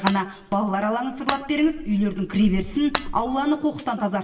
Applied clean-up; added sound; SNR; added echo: none; Shatter; 12 dB; reverberation time 0.8 s.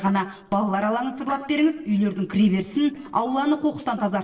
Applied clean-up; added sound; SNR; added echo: neural separator model SepFormer DNS4.